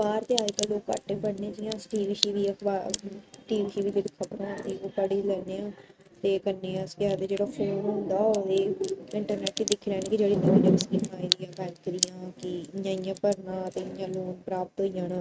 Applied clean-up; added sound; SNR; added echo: neural mask model RNNoise.